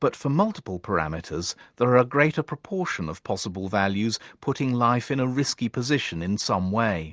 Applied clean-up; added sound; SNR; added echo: none; none; none; none.